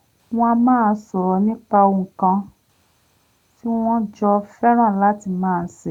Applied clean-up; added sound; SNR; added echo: none; none; none; none.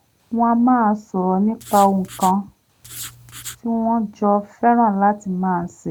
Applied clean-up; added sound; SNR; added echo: none; Writing; 17 dB; none.